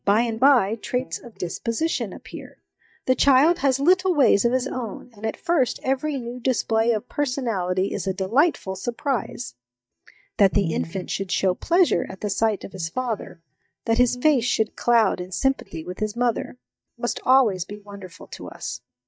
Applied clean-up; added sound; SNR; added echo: neural mask model DeepFilterNet 3.